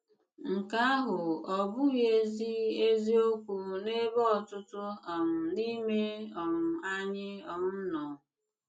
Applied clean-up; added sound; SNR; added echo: none; none; none; none.